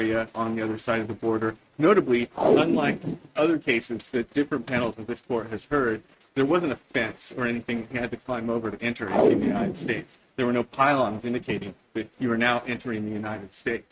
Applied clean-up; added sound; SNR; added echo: neural mask model RNNoise.